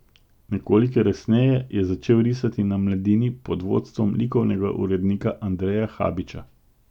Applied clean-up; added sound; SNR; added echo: none; none; none; none.